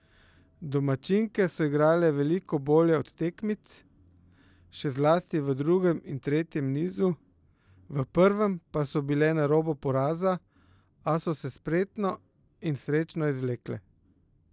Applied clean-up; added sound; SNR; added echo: none; none; none; none.